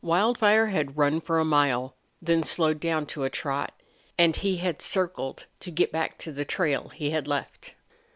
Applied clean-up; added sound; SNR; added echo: none; none; none; none.